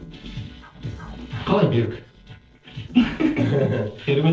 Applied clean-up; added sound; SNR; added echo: neural separator model SepFormer DNS4.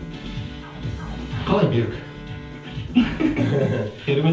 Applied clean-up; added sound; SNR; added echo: none; Bowed string instrument; 18 dB; reverberation time 0.5 s.